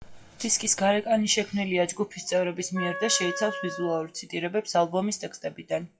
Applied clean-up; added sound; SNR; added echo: classical method WPE with log-MMSE.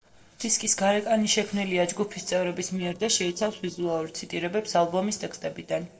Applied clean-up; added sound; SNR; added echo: neural separator model SepFormer DNS4.